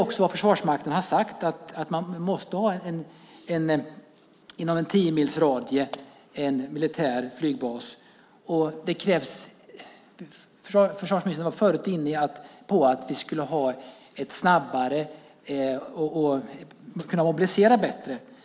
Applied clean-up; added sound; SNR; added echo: none; none; none; none.